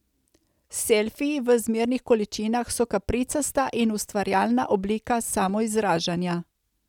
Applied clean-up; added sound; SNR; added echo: none; none; none; none.